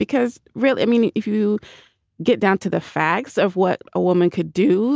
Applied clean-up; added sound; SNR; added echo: none; none; none; none.